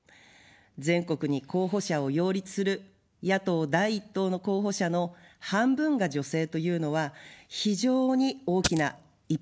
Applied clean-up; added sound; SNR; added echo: neural mask model Resemble Enhance denoiser.